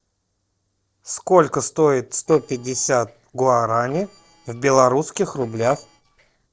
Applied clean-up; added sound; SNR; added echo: neural separator model SepFormer DNS4.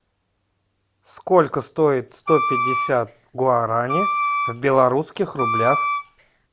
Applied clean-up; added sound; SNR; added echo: none; Wind instrument, woodwind instrument; 2 dB; none.